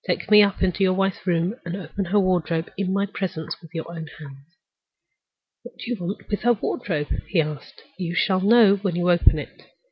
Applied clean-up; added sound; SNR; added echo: none; none; none; none.